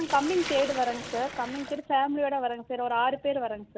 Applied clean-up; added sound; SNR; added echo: none; Sink (filling or washing); 13 dB; none.